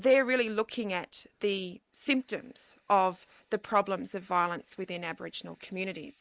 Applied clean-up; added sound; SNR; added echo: neural mask model Resemble Enhance denoiser.